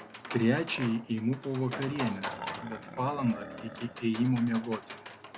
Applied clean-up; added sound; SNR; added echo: none; Livestock, farm animals, working animals; 10 dB; none.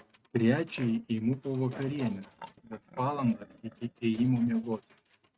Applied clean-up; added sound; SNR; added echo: neural mask model RNNoise.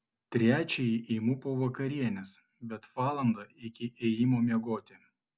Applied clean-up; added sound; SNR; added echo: none; none; none; none.